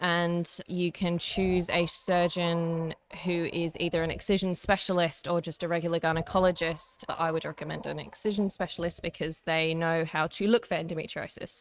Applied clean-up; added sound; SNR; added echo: neural mask model RNNoise.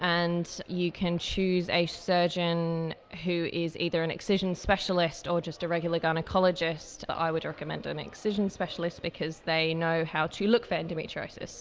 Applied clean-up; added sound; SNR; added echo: none; none; none; none.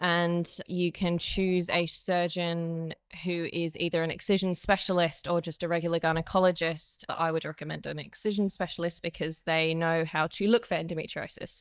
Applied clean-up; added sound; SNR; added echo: neural mask model DeepFilterNet 3.